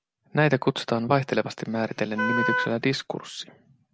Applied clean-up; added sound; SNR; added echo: none; Wind instrument, woodwind instrument; 3 dB; none.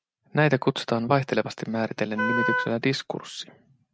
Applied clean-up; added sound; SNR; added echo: neural mask model RNNoise.